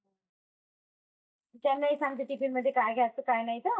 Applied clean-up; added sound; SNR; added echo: neural mask model DeepFilterNet 3.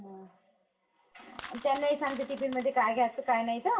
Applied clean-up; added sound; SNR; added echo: none; Coin (dropping); 15 dB; reverberation time 0.5 s.